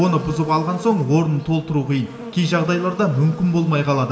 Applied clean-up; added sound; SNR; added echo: none; Buzz; 16 dB; reverberation time 1.1 s.